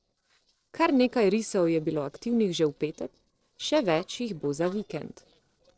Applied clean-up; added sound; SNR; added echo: neural separator model SepFormer DNS4.